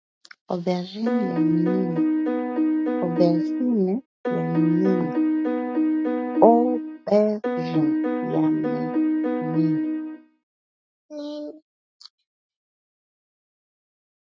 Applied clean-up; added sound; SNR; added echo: neural mask model RNNoise.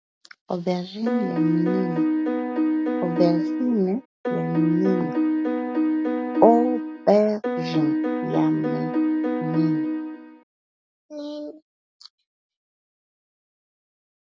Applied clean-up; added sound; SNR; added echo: none; Piano; -3 dB; none.